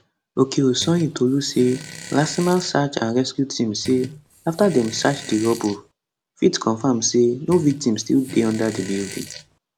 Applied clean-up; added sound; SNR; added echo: none; Fart; 16 dB; none.